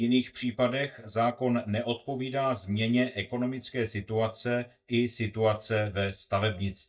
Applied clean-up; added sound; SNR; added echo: neural mask model DeepFilterNet 3.